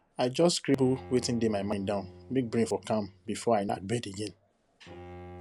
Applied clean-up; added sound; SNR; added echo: none; Bowed string instrument; 19 dB; none.